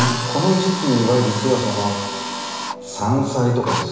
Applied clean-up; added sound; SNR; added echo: none; Drill; 7 dB; reverberation time 1.0 s.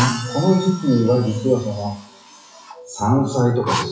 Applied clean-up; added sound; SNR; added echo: classical method WPE with log-MMSE.